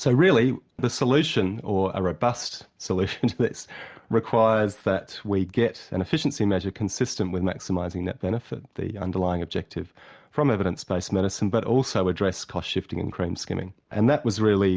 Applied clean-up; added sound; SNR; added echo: none; none; none; none.